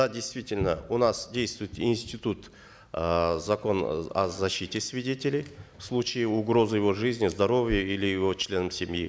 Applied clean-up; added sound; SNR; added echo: none; none; none; none.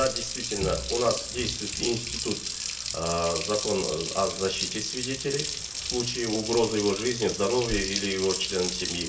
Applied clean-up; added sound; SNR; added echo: none; Water tap, faucet; 4 dB; reverberation time 0.3 s.